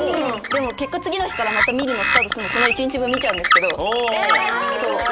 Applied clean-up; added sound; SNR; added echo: none; Bird; 0 dB; none.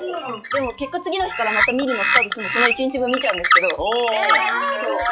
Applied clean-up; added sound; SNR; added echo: classical method log-MMSE.